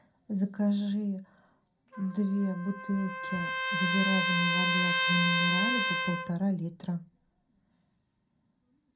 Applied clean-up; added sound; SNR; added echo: none; Trumpet; 0 dB; reverberation time 0.2 s.